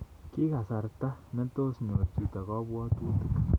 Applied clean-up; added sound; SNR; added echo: none; none; none; none.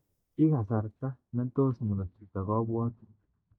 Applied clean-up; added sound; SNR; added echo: neural mask model DeepFilterNet 3.